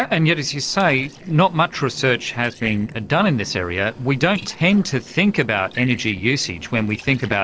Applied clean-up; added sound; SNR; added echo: neural separator model SepFormer DNS4.